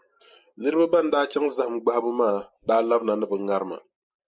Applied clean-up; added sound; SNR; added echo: neural mask model Resemble Enhance denoiser.